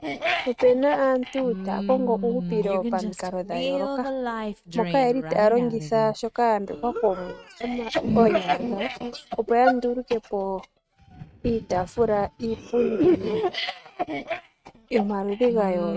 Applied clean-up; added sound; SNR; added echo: neural mask model RNNoise.